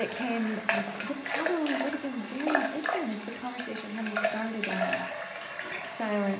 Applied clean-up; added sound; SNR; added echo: none; Water tap, faucet / Water; 0 dB; reverberation time 0.5 s.